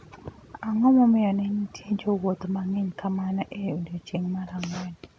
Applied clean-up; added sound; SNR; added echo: none; none; none; none.